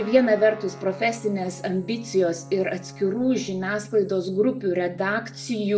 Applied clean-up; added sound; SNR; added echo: none; Guitar; 18 dB; reverberation time 0.4 s.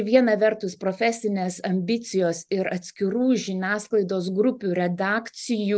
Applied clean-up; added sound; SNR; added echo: none; none; none; none.